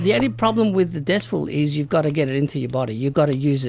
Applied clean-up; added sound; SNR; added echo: none; Keyboard (musical); 18 dB; none.